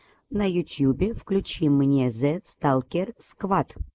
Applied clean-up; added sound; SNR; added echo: neural mask model Resemble Enhance denoiser.